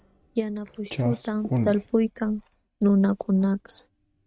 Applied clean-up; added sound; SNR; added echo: neural mask model RNNoise.